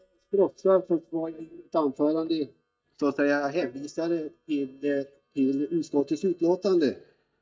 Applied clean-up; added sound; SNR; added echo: neural mask model DeepFilterNet 3.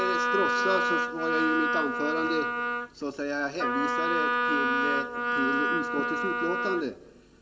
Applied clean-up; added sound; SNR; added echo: none; Wind instrument, woodwind instrument; -3 dB; reverberation time 1.4 s.